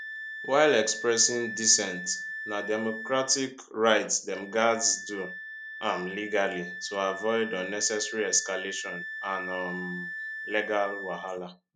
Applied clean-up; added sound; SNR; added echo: none; Wind instrument, woodwind instrument; 10 dB; none.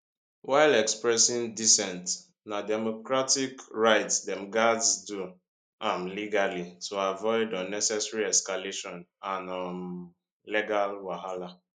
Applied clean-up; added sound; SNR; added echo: neural mask model Resemble Enhance denoiser.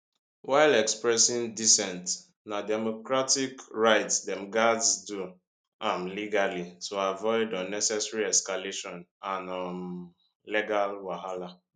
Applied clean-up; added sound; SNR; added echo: none; none; none; none.